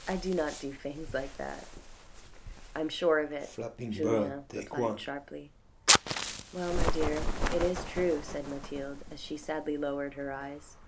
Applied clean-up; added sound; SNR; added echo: none; Fire + Bird; -1 dB; none.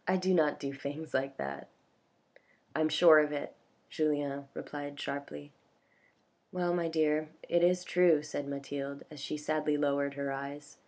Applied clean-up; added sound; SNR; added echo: none; none; none; none.